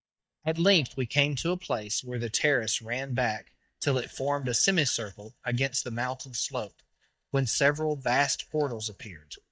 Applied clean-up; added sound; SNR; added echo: neural mask model DeepFilterNet 3.